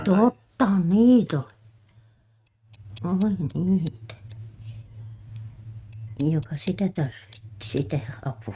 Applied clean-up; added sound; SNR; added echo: neural mask model RNNoise.